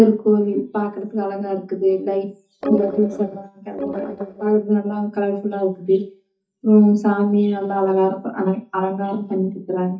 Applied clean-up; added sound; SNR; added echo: neural mask model DeepFilterNet 3.